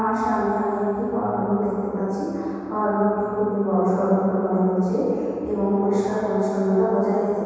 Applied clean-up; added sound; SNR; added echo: none; none; none; reverberation time 2.1 s.